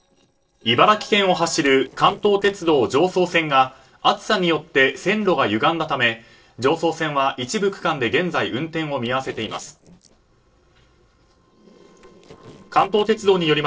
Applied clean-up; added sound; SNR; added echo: neural separator model SepFormer DNS4.